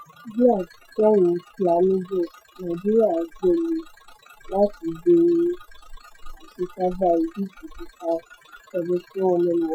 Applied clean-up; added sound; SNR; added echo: classical method Wiener filter.